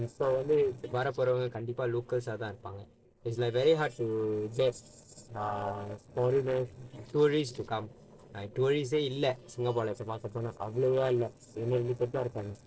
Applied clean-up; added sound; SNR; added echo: neural separator model SepFormer DNS4.